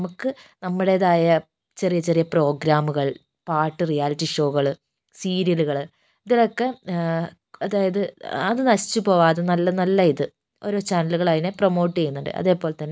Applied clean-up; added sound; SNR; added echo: none; none; none; none.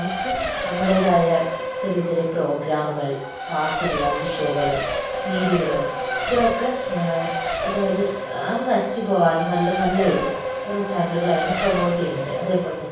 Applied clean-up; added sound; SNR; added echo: none; Race car, auto racing; 3 dB; reverberation time 0.7 s.